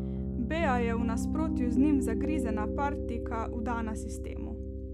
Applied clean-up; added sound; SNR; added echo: none; Piano; -1 dB; none.